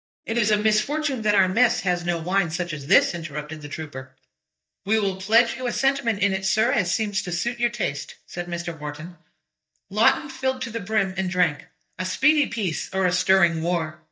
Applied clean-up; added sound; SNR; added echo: neural mask model DeepFilterNet 3.